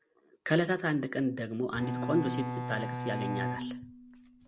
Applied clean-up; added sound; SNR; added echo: none; Bowed string instrument; 3 dB; none.